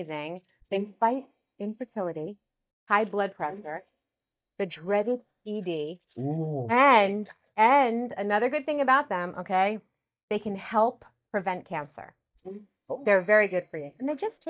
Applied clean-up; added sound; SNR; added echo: neural mask model DeepFilterNet 3.